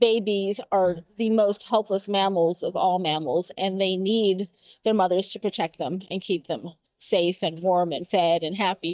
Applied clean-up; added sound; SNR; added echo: neural mask model DeepFilterNet 3.